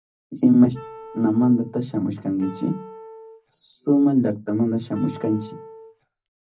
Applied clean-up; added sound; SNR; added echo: none; Wind instrument, woodwind instrument; 19 dB; reverberation time 0.4 s.